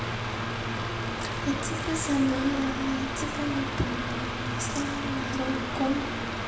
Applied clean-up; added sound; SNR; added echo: none; Mechanical fan; 0 dB; reverberation time 1.1 s.